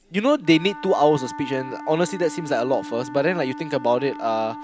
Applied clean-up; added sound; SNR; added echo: none; Wind instrument, woodwind instrument; 13 dB; none.